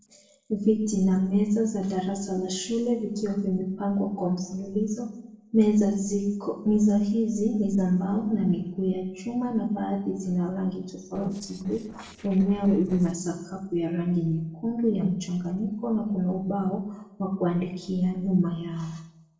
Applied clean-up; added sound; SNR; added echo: neural separator model SepFormer DNS4.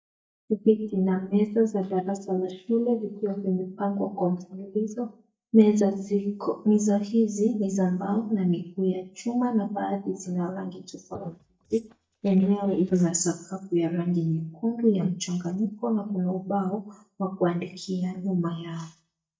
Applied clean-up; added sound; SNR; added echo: neural mask model DeepFilterNet 3.